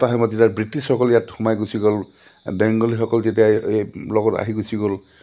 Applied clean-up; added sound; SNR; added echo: none; none; none; none.